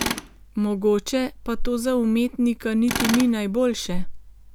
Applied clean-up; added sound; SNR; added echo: none; Tools; 11 dB; none.